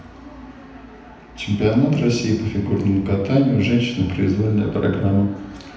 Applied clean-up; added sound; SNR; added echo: none; none; none; reverberation time 0.9 s.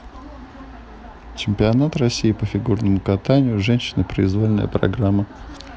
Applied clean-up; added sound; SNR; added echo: none; none; none; none.